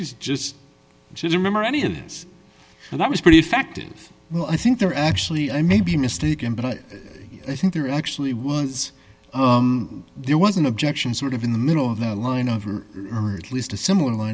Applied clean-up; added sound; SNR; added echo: none; none; none; none.